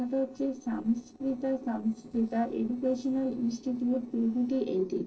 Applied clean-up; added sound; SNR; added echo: neural separator model SepFormer DNS4.